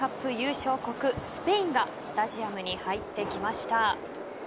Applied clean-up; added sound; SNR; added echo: none; none; none; none.